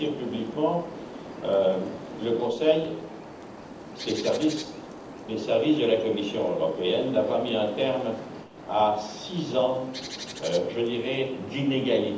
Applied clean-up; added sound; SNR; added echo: none; Bird; 13 dB; reverberation time 0.8 s.